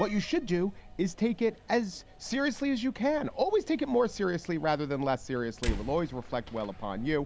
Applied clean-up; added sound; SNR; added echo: none; Slam; 12 dB; none.